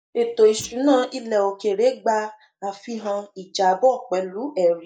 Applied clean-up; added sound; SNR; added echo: neural mask model DeepFilterNet 3.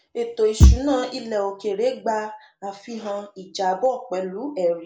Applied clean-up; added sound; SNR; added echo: none; Bass drum / Thump, thud; -1 dB; none.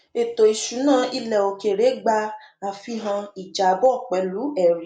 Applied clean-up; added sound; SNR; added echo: none; none; none; none.